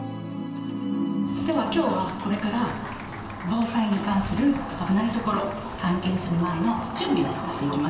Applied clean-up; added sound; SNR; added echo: none; Applause; 19 dB; reverberation time 2.3 s.